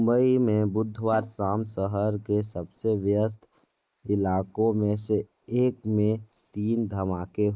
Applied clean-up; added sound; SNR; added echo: neural mask model Resemble Enhance denoiser.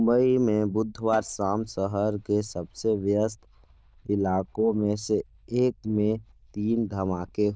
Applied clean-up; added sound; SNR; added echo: neural diffusion model UNIVERSE++.